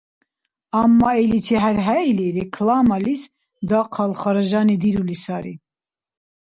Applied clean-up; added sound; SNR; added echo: none; none; none; none.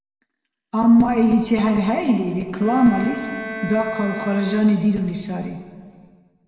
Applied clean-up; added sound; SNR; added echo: none; Bowed string instrument; 14 dB; reverberation time 1.8 s.